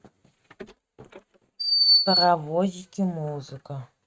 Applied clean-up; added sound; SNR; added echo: neural mask model RNNoise.